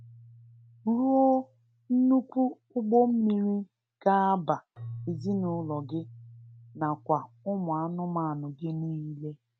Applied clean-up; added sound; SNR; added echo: none; Keyboard (musical); 20 dB; none.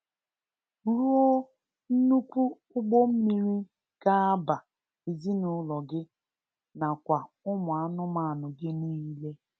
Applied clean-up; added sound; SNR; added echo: none; none; none; none.